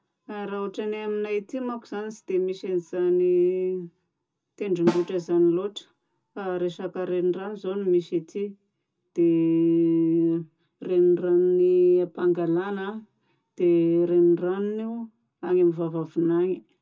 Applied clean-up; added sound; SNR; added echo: none; Snare drum; 12 dB; reverberation time 0.2 s.